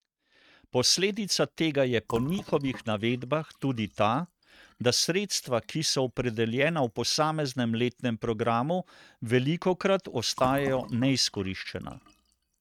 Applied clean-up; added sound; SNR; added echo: neural mask model RNNoise.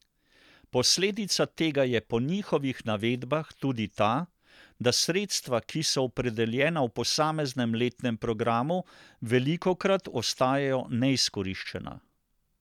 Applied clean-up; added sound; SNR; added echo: none; none; none; none.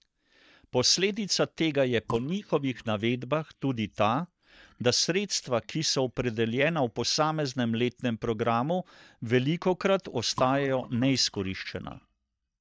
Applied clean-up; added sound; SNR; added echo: neural mask model DeepFilterNet 3.